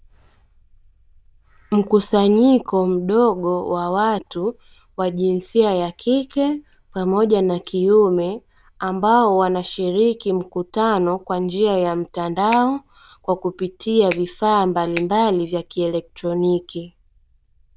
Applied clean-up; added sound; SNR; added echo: neural diffusion model UNIVERSE++.